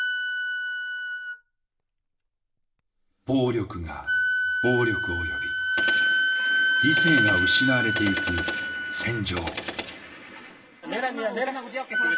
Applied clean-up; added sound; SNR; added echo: none; Wind instrument, woodwind instrument; -2 dB; reverberation time 0.8 s.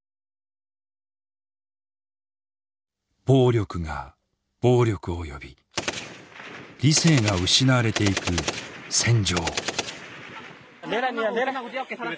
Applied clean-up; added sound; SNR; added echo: none; none; none; none.